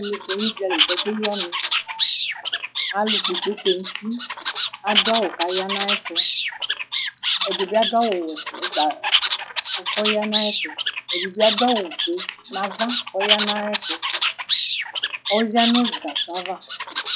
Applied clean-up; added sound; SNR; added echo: classical method log-MMSE.